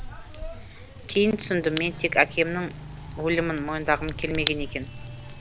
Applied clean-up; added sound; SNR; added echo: none; Fire / Rain; 9 dB; none.